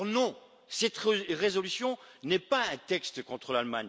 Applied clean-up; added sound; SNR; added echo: none; none; none; none.